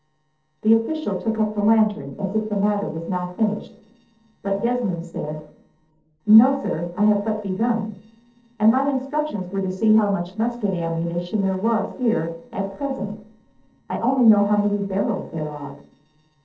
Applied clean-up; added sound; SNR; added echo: neural separator model SepFormer DNS4.